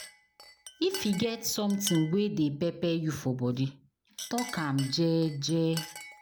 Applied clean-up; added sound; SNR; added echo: none; Chink, clink; 15 dB; none.